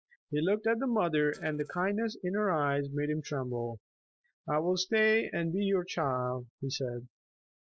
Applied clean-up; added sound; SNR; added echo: neural separator model SepFormer DNS4.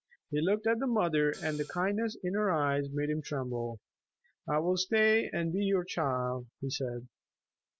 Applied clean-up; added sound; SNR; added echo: none; Hi-hat; 19 dB; none.